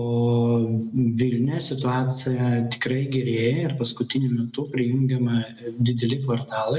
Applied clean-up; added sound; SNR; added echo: none; none; none; reverberation time 0.6 s.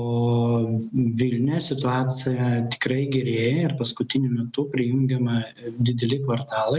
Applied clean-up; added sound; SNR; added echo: none; none; none; none.